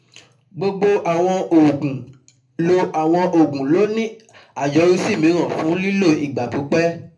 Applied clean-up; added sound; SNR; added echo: none; none; none; reverberation time 0.3 s.